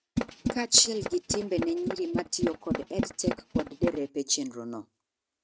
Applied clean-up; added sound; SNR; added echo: neural mask model RNNoise.